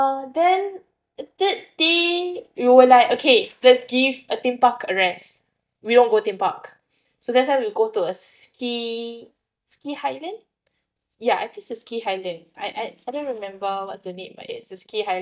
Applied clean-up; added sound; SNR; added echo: neural mask model DeepFilterNet 3.